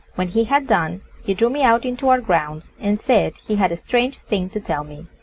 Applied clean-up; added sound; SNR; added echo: none; none; none; none.